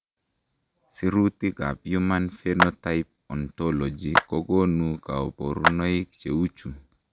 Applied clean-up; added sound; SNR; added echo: none; Clapping; 3 dB; none.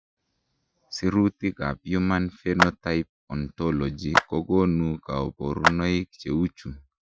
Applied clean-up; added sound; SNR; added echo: classical method Wiener filter.